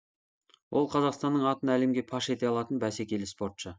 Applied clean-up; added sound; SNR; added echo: none; none; none; none.